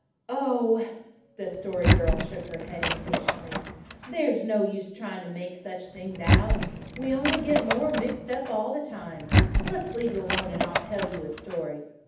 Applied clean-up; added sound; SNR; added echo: none; Door; -3 dB; reverberation time 0.8 s.